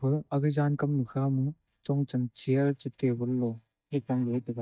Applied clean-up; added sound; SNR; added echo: neural mask model DeepFilterNet 3.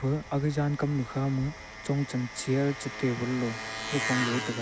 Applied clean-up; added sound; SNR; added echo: none; Engine; 8 dB; none.